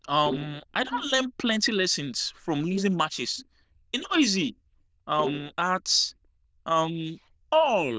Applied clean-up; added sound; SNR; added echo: neural diffusion model UNIVERSE++.